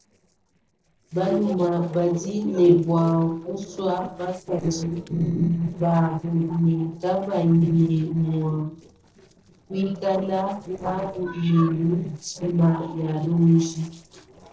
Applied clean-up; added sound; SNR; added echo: neural separator model SepFormer DNS4.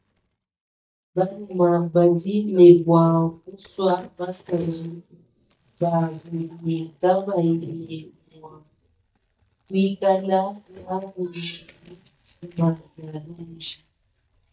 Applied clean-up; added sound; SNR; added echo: neural mask model DeepFilterNet 3.